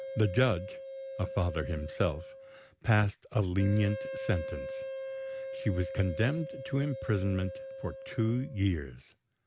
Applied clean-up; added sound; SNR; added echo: none; Wind instrument, woodwind instrument; 10 dB; none.